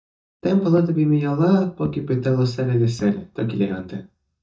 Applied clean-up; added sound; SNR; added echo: neural mask model DeepFilterNet 3.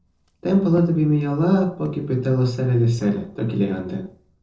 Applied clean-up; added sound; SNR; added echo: neural separator model SepFormer DNS4.